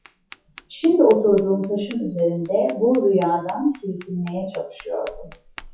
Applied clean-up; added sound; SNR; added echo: classical method WPE with log-MMSE.